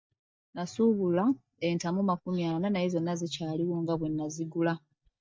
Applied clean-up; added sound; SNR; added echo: neural mask model DeepFilterNet 3.